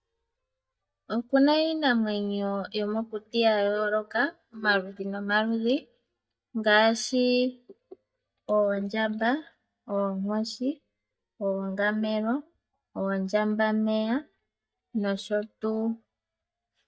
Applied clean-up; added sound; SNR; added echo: neural mask model DeepFilterNet 3.